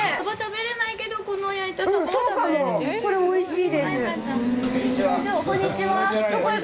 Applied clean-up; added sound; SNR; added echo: none; none; none; none.